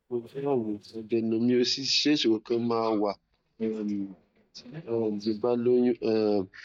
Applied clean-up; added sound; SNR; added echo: neural mask model DeepFilterNet 3.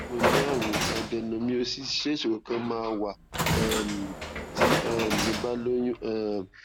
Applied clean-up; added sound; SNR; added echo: none; Train; 0 dB; none.